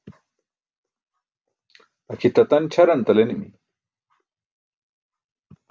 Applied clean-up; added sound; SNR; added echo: none; none; none; none.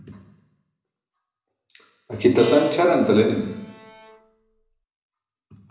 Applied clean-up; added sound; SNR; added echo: none; Bowed string instrument; 14 dB; reverberation time 0.9 s.